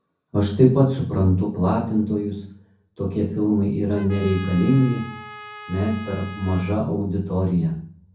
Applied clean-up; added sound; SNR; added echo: none; Trumpet; 17 dB; reverberation time 0.6 s.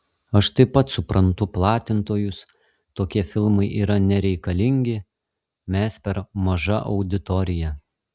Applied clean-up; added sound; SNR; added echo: none; none; none; none.